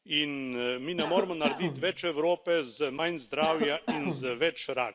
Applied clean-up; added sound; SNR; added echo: none; Cough; 7 dB; none.